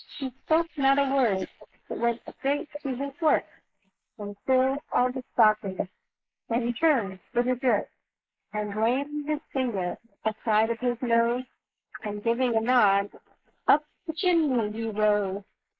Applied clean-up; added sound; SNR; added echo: neural mask model Resemble Enhance denoiser.